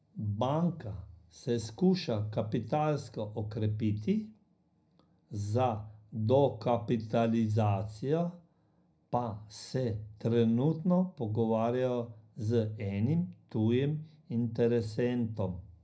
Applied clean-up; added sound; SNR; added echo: none; none; none; reverberation time 0.5 s.